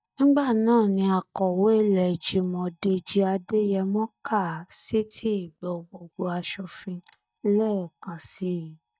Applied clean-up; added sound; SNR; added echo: neural mask model DeepFilterNet 3.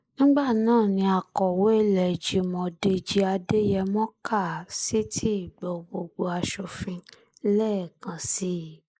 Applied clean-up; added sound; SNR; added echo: neural mask model Resemble Enhance denoiser.